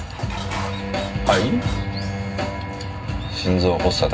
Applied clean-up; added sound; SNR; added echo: none; Dishes, pots, and pans; 12 dB; reverberation time 0.4 s.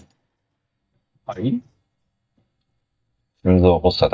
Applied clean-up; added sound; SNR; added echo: neural mask model DeepFilterNet 3.